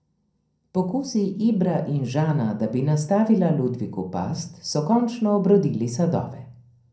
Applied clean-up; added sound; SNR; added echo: none; none; none; reverberation time 0.6 s.